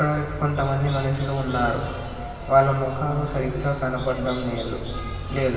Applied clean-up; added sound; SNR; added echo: none; none; none; reverberation time 2.5 s.